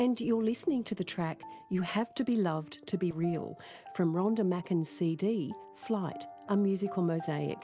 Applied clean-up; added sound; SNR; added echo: none; none; none; none.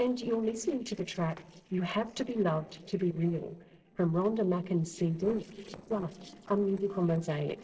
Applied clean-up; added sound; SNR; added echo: neural separator model SepFormer DNS4.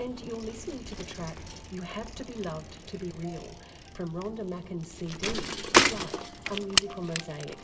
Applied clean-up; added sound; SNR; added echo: none; Bicycle; -5 dB; reverberation time 2.5 s.